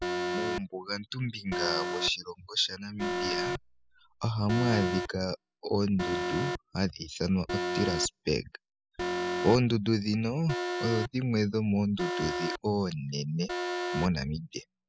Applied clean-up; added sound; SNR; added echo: classical method spectral subtraction.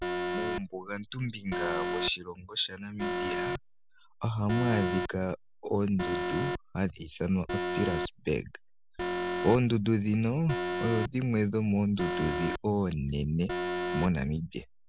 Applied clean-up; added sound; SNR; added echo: none; Alarm; 5 dB; none.